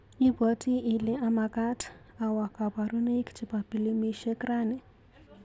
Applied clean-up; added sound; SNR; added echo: none; none; none; none.